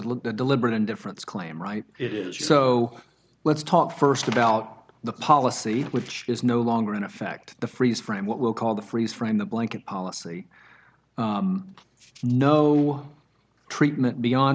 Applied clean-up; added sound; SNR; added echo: none; none; none; none.